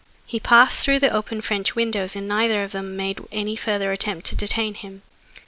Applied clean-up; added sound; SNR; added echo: none; none; none; none.